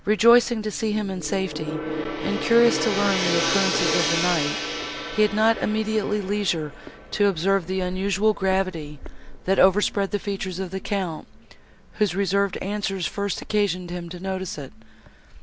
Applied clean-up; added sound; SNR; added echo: none; Gong; 8 dB; none.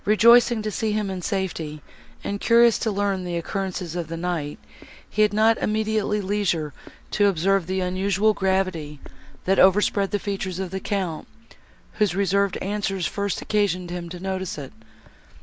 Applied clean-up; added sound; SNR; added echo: none; none; none; none.